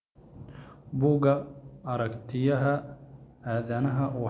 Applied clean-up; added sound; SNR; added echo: none; none; none; none.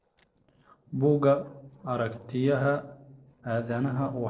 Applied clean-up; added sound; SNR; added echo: neural separator model SepFormer DNS4.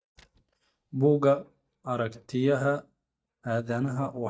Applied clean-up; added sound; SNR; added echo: neural mask model DeepFilterNet 3.